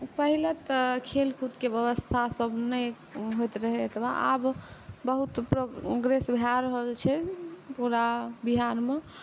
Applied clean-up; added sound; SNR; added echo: none; none; none; none.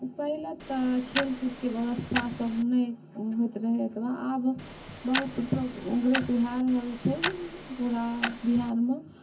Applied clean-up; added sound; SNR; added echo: none; Tick-tock; 8 dB; reverberation time 0.3 s.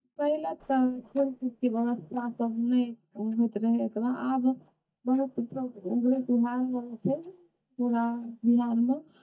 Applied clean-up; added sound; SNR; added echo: neural mask model DeepFilterNet 3.